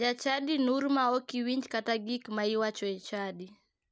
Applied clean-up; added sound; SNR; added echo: none; none; none; none.